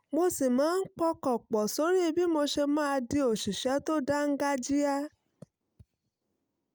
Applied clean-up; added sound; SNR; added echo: none; none; none; none.